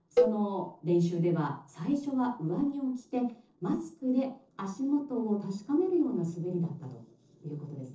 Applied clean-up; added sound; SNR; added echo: neural separator model SepFormer DNS4.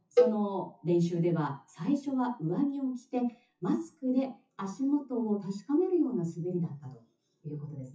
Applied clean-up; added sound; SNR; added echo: classical method WPE with log-MMSE.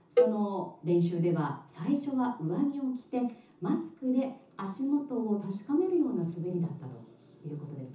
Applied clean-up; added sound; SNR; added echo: none; Cowbell; 1 dB; reverberation time 0.6 s.